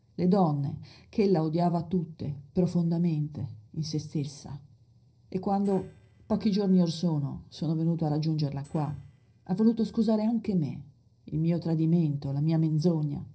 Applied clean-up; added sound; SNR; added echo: neural separator model SepFormer DNS4.